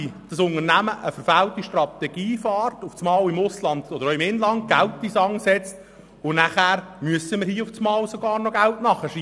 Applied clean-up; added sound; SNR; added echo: none; none; none; none.